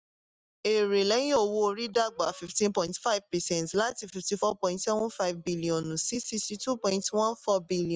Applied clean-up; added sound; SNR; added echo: neural mask model DeepFilterNet 3.